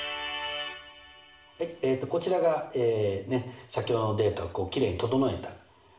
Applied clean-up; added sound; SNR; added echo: none; none; none; reverberation time 0.6 s.